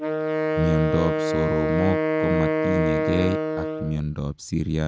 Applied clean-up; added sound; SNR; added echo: none; Wind instrument, woodwind instrument; -1 dB; none.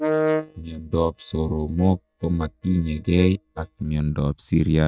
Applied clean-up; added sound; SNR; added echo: neural mask model DeepFilterNet 3.